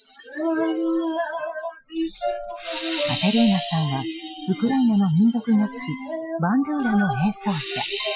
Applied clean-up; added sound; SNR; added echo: classical method Wiener filter.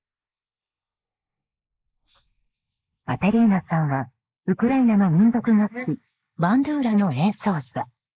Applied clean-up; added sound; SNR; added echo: neural mask model Resemble Enhance denoiser.